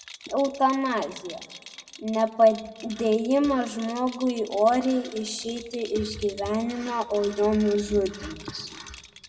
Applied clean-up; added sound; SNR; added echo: none; Rattle; 19 dB; reverberation time 0.9 s.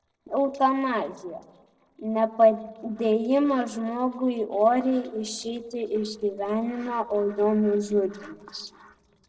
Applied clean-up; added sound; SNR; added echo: neural separator model SepFormer DNS4.